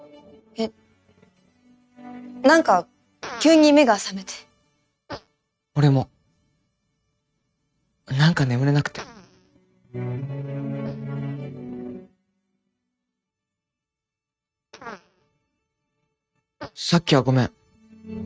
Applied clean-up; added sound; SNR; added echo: neural mask model RNNoise.